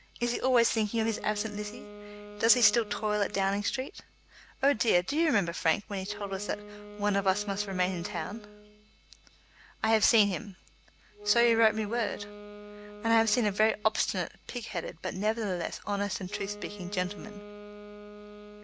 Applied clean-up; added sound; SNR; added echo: none; Wind instrument, woodwind instrument; 16 dB; none.